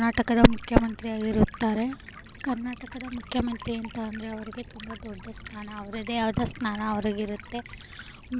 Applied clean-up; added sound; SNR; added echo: none; Stream; 17 dB; none.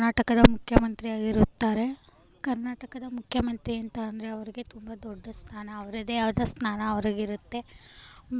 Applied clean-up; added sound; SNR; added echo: none; none; none; none.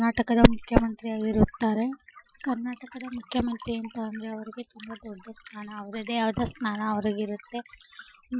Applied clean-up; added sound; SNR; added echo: classical method Wiener filter.